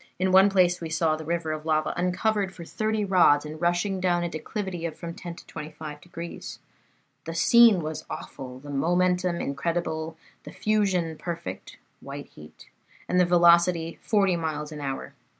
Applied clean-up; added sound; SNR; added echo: none; none; none; none.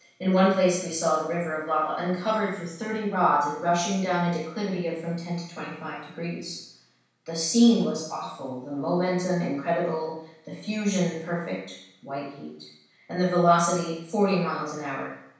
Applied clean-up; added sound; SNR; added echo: none; none; none; reverberation time 0.7 s.